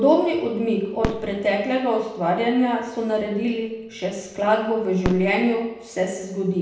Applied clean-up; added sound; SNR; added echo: none; Fireworks; 15 dB; reverberation time 0.8 s.